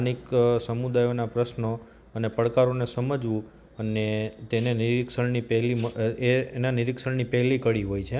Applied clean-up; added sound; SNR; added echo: none; Tambourine; 11 dB; none.